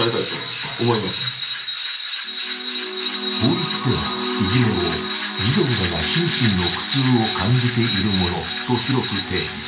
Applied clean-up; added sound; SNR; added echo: none; Tools; 3 dB; reverberation time 0.3 s.